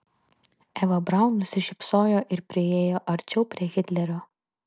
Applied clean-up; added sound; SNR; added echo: none; none; none; none.